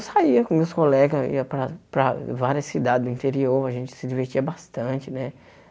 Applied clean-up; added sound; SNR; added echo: none; none; none; none.